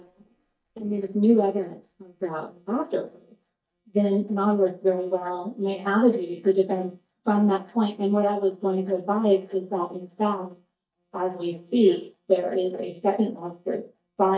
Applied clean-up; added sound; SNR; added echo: neural mask model DeepFilterNet 3.